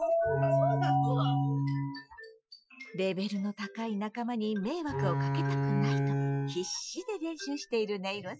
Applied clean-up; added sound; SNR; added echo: classical method Wiener filter.